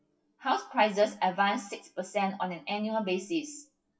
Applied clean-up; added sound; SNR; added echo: classical method WPE with log-MMSE.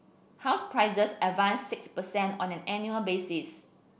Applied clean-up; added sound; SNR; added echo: none; none; none; none.